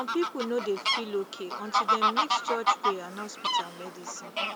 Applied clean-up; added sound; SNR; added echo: none; Fowl; -5 dB; none.